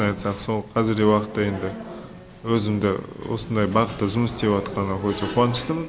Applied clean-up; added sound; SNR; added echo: none; none; none; none.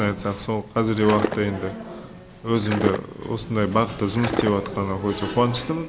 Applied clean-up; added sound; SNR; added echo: none; Skateboard; 3 dB; none.